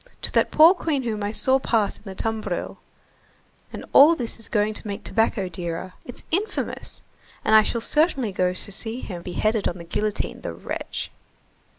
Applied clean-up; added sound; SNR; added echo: none; none; none; none.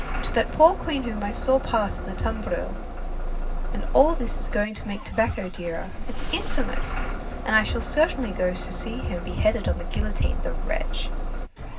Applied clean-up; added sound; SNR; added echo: none; Engine starting / Bus; 1 dB; reverberation time 0.4 s.